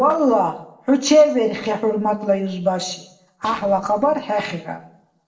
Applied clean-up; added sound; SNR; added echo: neural separator model SepFormer DNS4.